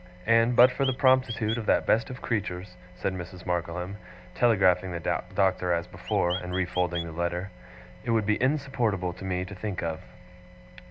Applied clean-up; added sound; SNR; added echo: none; Chirp, tweet; 11 dB; none.